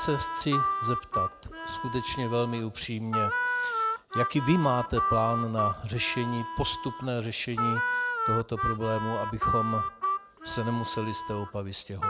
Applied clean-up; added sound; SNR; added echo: none; Harmonica; 1 dB; none.